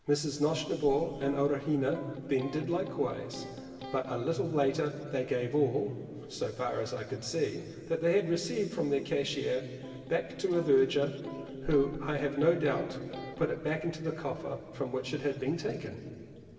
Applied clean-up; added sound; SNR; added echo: none; Electric guitar; 14 dB; reverberation time 2.4 s.